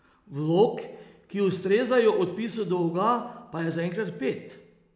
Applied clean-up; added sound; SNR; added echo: none; none; none; none.